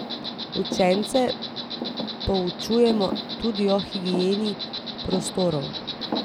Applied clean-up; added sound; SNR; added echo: none; Insect + Thump, thud; 6 dB; none.